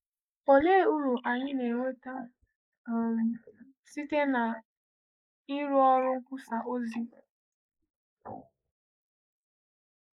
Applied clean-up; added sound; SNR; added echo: neural mask model Resemble Enhance denoiser.